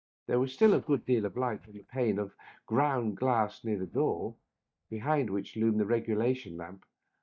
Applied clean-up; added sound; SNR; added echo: neural mask model DeepFilterNet 3.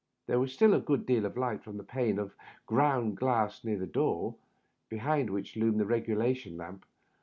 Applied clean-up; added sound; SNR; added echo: none; none; none; none.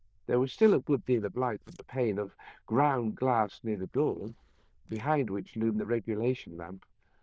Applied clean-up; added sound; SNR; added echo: neural diffusion model UNIVERSE++.